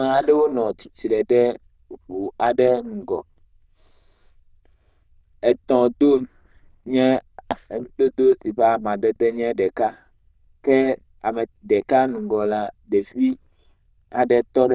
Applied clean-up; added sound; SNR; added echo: neural diffusion model UNIVERSE++.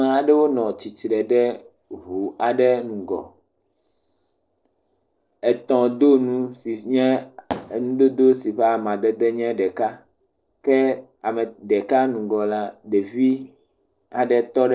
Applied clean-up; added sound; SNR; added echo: neural separator model SepFormer DNS4.